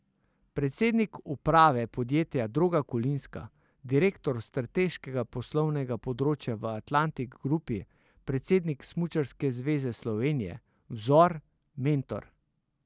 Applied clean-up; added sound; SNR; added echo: none; none; none; none.